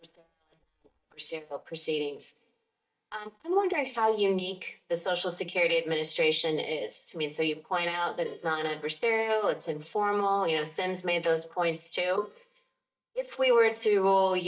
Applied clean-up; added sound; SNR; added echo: neural mask model DeepFilterNet 3.